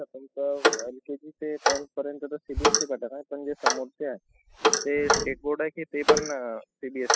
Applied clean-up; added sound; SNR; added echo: classical method spectral subtraction.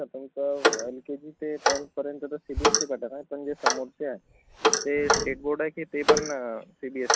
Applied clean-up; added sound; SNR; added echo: none; Clock; -4 dB; none.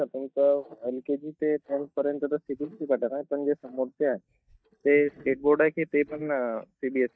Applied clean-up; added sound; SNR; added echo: neural mask model DeepFilterNet 3.